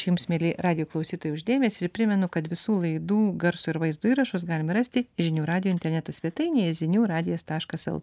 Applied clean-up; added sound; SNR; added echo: none; none; none; none.